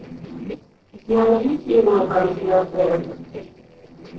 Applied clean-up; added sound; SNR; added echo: neural separator model SepFormer DNS4.